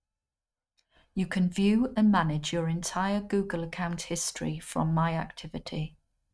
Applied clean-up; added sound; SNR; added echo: neural mask model RNNoise.